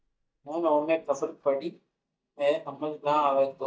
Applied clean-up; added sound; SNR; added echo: neural mask model DeepFilterNet 3.